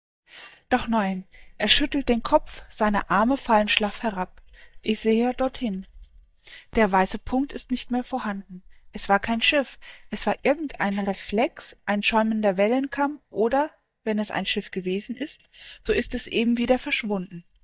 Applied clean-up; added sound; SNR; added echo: neural mask model DeepFilterNet 3.